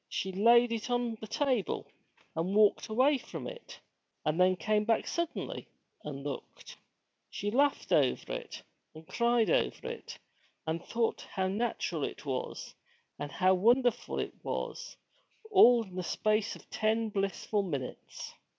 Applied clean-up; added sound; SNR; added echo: none; none; none; none.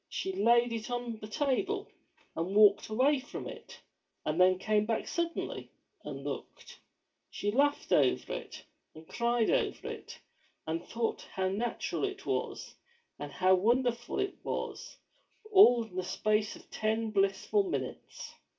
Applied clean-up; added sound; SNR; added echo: none; none; none; reverberation time 0.2 s.